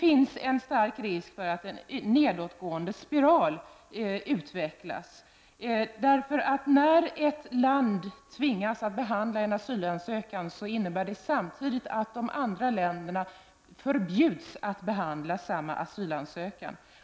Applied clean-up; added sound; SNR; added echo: none; none; none; none.